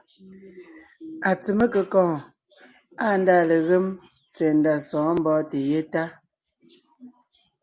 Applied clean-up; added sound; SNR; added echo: none; none; none; none.